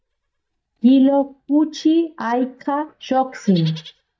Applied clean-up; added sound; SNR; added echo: neural mask model DeepFilterNet 3.